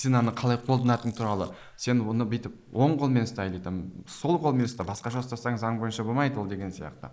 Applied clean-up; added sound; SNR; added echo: neural mask model Resemble Enhance denoiser.